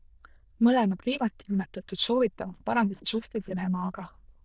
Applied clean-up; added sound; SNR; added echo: neural diffusion model UNIVERSE++.